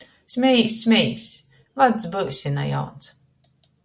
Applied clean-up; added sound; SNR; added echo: none; none; none; none.